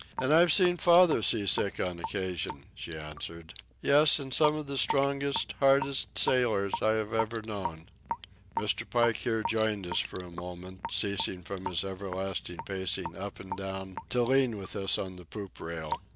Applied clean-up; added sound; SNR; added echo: none; Raindrop / Drip; 12 dB; none.